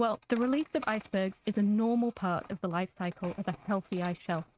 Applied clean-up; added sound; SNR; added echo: neural mask model RNNoise.